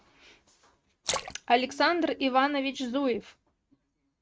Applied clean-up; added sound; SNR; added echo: neural mask model RNNoise.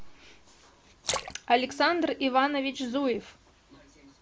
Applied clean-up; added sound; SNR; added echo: none; Splash, splatter; 10 dB; none.